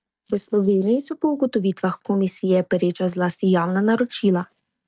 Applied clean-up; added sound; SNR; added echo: neural mask model DeepFilterNet 3.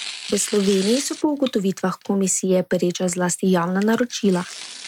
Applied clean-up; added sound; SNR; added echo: none; Tearing; 16 dB; none.